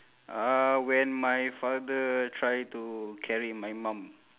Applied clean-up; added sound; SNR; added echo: none; none; none; none.